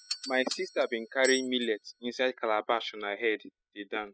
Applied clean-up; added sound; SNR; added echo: classical method spectral subtraction.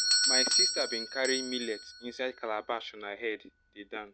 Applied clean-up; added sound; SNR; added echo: none; Doorbell; -4 dB; none.